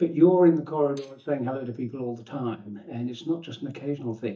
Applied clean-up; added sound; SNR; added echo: neural mask model DeepFilterNet 3.